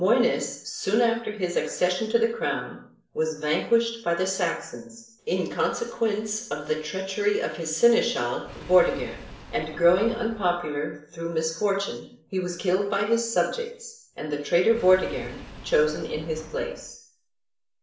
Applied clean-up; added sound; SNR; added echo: none; Engine / Car; 16 dB; reverberation time 0.6 s.